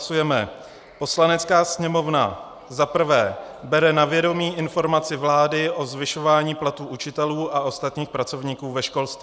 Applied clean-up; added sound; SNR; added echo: none; none; none; none.